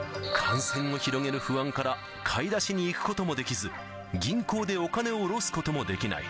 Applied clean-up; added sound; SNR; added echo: none; none; none; none.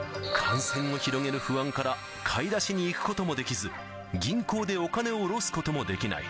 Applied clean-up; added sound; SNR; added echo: none; Harmonica; 18 dB; none.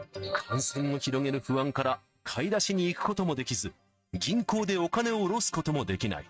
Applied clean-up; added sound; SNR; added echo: neural mask model RNNoise.